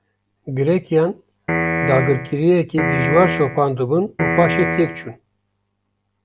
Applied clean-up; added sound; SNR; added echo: none; Piano; 2 dB; none.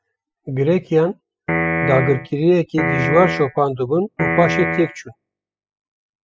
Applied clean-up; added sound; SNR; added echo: classical method spectral subtraction.